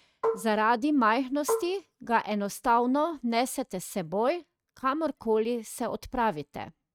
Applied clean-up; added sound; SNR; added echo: neural mask model RNNoise.